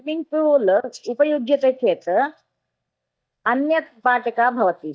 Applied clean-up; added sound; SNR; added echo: neural mask model DeepFilterNet 3.